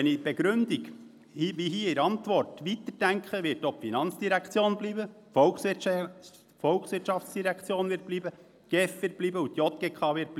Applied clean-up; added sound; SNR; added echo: none; none; none; none.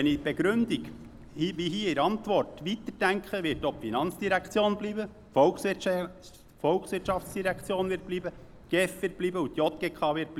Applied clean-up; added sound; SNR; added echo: none; Car + Fireworks; 20 dB; none.